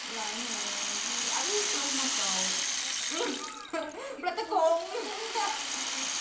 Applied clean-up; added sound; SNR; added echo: none; Rattle (instrument); -2 dB; reverberation time 0.8 s.